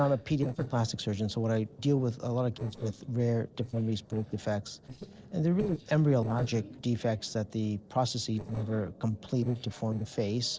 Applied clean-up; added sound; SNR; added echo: neural separator model SepFormer DNS4.